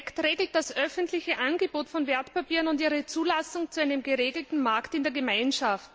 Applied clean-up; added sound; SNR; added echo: none; none; none; none.